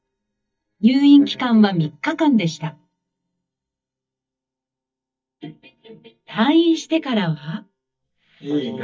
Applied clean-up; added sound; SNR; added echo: neural mask model DeepFilterNet 3.